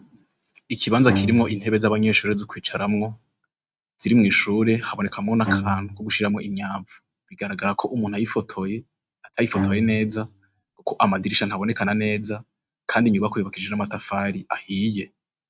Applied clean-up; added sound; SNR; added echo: neural mask model RNNoise.